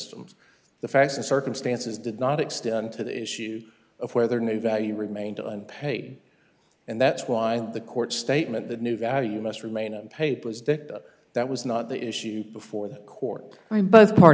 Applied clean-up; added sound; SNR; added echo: none; none; none; none.